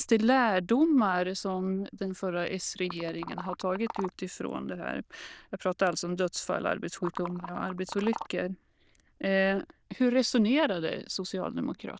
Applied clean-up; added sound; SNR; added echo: neural diffusion model UNIVERSE++.